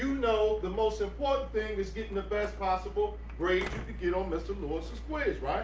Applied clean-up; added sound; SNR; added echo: none; Slam; 18 dB; none.